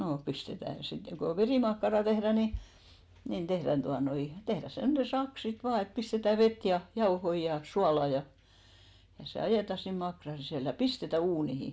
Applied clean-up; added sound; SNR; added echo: none; none; none; none.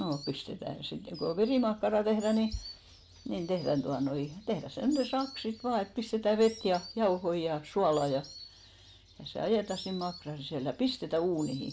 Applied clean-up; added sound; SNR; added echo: none; Insect; 20 dB; none.